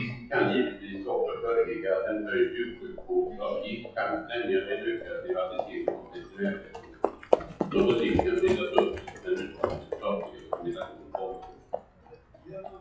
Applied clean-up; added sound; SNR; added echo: classical method WPE with log-MMSE.